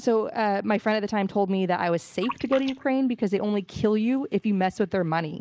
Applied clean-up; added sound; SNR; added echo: neural mask model Resemble Enhance denoiser.